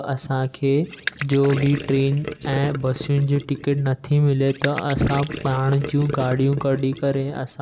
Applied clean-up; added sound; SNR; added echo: none; Gurgling; 11 dB; none.